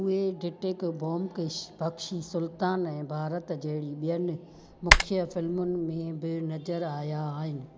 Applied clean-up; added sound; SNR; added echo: none; Typing; -4 dB; none.